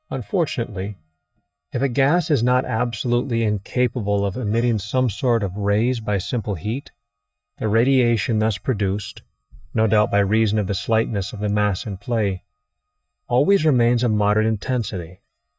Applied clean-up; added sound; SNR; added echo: neural mask model DeepFilterNet 3.